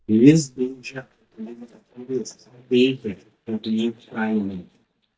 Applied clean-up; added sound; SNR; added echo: neural mask model DeepFilterNet 3.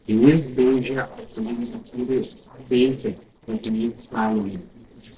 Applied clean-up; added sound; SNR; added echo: neural separator model SepFormer DNS4.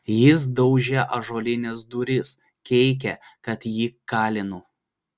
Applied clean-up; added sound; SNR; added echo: none; none; none; none.